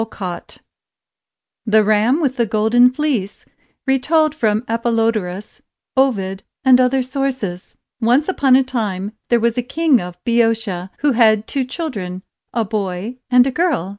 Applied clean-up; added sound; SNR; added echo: none; none; none; none.